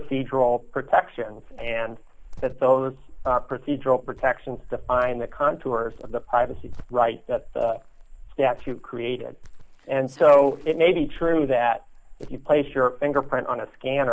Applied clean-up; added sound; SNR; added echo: none; Cricket; 14 dB; none.